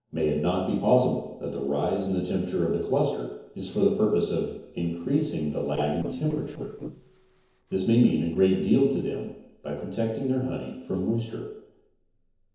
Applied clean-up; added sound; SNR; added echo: neural separator model SepFormer DNS4.